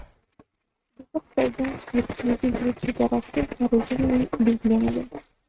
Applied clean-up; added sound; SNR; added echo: neural mask model RNNoise.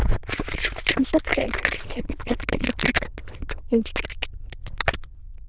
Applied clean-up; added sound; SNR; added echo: neural diffusion model UNIVERSE++.